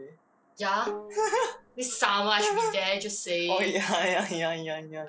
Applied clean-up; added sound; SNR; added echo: none; Bowed string instrument; 15 dB; none.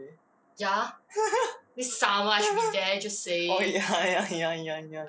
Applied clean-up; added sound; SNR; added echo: none; none; none; none.